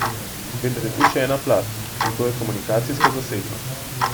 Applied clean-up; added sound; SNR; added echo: none; Tick-tock; -1 dB; none.